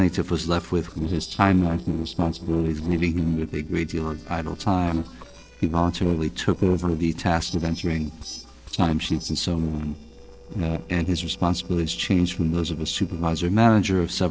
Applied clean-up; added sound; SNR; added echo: neural separator model SepFormer DNS4.